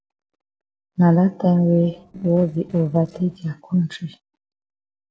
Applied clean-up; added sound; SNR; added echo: neural separator model SepFormer DNS4.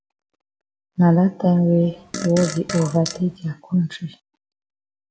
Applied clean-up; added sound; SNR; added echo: none; Fart; 11 dB; none.